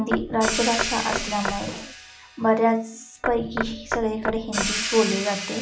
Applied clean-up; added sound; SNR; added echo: none; Knock / Wood + Hi-hat; 5 dB; none.